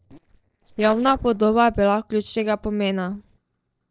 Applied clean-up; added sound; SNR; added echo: neural separator model SepFormer DNS4.